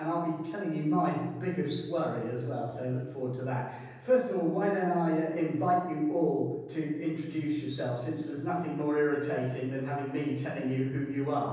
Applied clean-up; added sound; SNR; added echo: none; none; none; reverberation time 1.1 s.